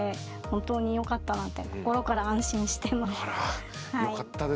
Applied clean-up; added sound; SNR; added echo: none; none; none; none.